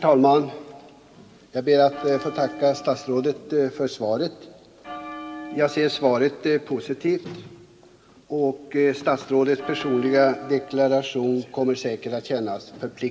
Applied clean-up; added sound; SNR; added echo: none; Bell; 13 dB; reverberation time 1.8 s.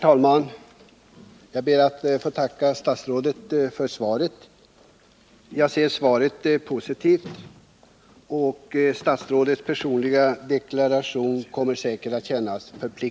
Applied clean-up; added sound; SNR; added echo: none; none; none; none.